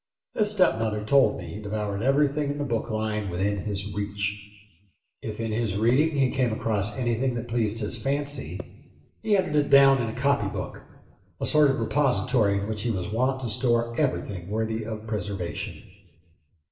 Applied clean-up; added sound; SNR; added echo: none; Percussion; 16 dB; reverberation time 1.0 s.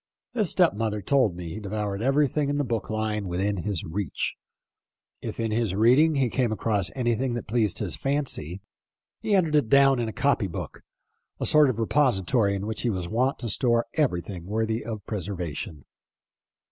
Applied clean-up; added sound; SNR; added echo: none; none; none; none.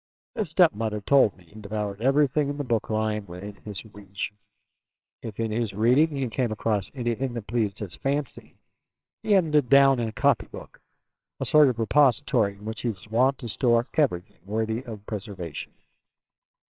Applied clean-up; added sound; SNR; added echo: neural separator model SepFormer WHAMR!.